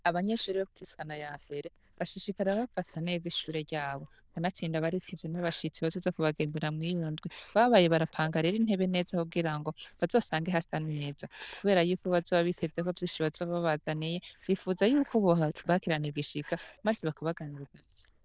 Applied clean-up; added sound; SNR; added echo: neural diffusion model UNIVERSE++.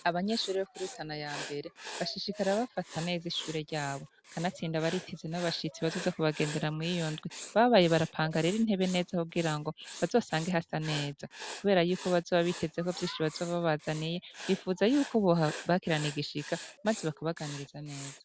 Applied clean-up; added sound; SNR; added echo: none; Writing; 15 dB; none.